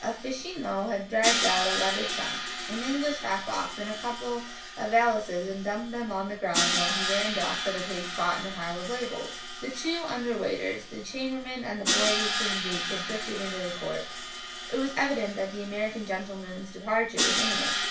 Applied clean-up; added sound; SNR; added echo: none; Crash cymbal; 2 dB; reverberation time 0.4 s.